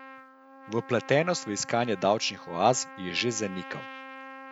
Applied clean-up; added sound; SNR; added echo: none; Trumpet; 16 dB; none.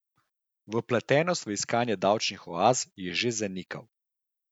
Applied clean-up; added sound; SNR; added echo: none; none; none; none.